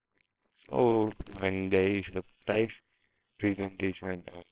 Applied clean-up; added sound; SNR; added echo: neural separator model SepFormer WHAMR!.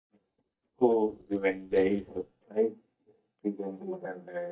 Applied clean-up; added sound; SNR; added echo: neural mask model DeepFilterNet 3.